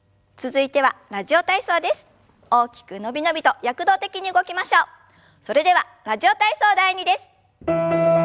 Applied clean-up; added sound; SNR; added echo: none; none; none; none.